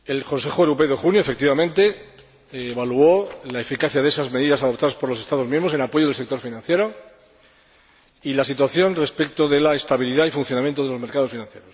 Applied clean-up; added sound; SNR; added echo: none; none; none; none.